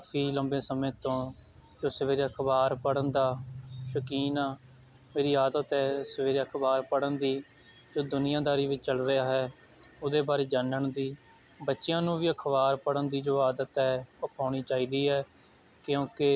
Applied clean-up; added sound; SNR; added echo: none; none; none; none.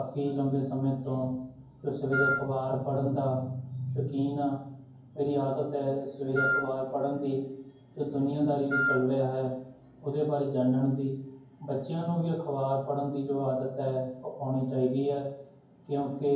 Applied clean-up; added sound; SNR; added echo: none; Wind instrument, woodwind instrument; 0 dB; reverberation time 0.9 s.